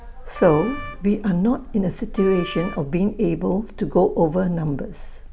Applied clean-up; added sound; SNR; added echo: none; Wind instrument, woodwind instrument; 16 dB; none.